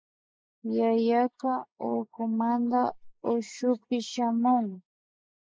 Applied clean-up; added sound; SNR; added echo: neural mask model Resemble Enhance denoiser.